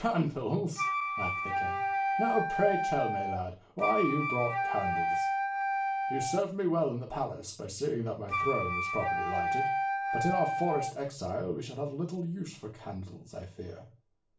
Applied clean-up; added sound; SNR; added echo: none; Wind instrument, woodwind instrument; -2 dB; reverberation time 0.3 s.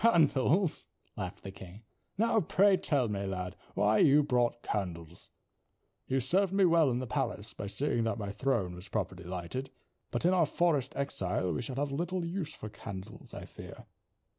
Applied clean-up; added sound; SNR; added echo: none; none; none; none.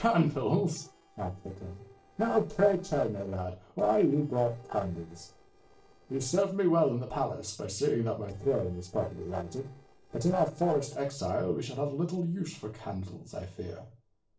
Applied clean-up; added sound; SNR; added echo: neural separator model SepFormer DNS4.